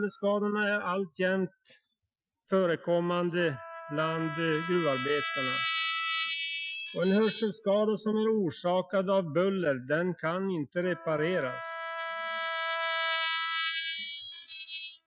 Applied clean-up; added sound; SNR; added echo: classical method Wiener filter.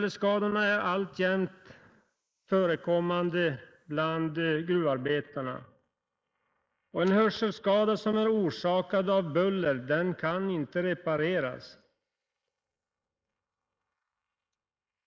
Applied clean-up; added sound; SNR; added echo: neural mask model Resemble Enhance denoiser.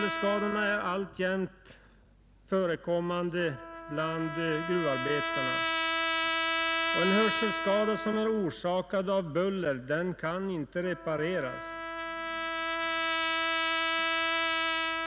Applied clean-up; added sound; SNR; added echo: none; Trumpet; 1 dB; none.